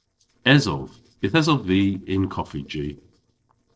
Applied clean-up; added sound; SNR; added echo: neural separator model SepFormer DNS4.